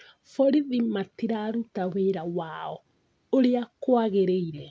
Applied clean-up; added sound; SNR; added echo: none; none; none; none.